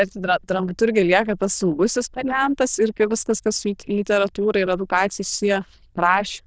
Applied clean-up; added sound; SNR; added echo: neural diffusion model UNIVERSE++.